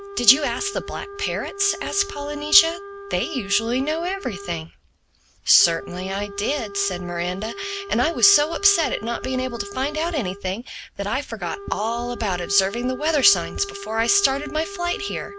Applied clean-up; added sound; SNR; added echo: none; Wind instrument, woodwind instrument; 13 dB; none.